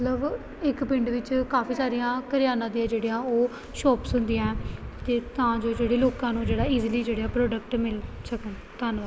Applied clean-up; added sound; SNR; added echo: none; none; none; none.